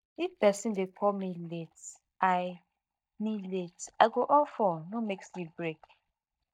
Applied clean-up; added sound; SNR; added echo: neural mask model DeepFilterNet 3.